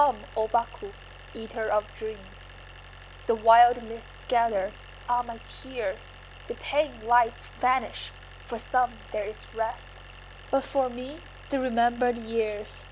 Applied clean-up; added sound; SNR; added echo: none; Idling; 17 dB; none.